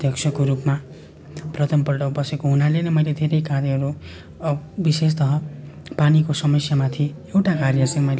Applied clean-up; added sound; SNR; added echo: none; none; none; none.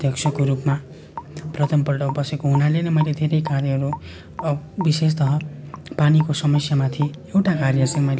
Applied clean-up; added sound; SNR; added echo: none; Raindrop / Drip; 17 dB; none.